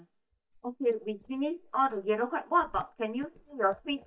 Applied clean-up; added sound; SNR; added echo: neural mask model DeepFilterNet 3.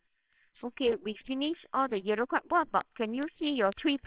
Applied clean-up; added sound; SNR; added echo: neural separator model SepFormer WHAMR!.